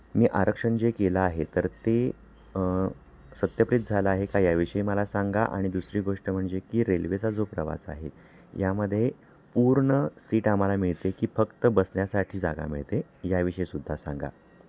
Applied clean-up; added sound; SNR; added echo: none; none; none; none.